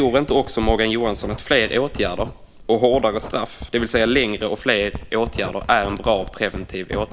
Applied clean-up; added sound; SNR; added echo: none; Writing; 12 dB; none.